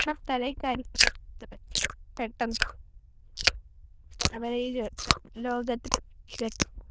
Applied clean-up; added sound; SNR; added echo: neural diffusion model UNIVERSE++.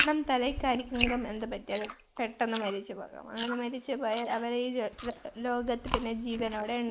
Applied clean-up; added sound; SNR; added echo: neural mask model Resemble Enhance denoiser.